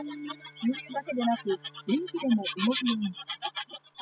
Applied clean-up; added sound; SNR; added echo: classical method spectral subtraction.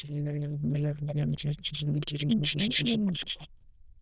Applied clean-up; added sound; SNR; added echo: neural diffusion model UNIVERSE++.